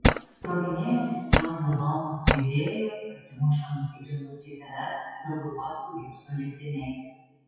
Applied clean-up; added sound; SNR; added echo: classical method WPE with log-MMSE.